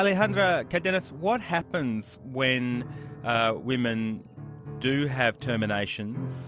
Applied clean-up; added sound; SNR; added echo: none; Piano; 14 dB; none.